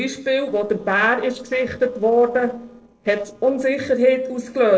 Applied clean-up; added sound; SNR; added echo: neural separator model SepFormer DNS4.